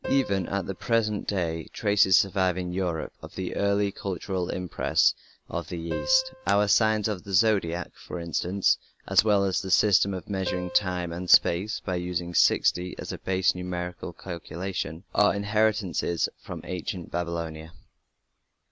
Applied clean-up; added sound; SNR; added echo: none; Piano; 16 dB; none.